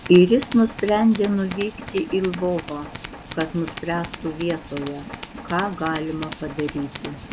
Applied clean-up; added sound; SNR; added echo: none; Tools; 10 dB; none.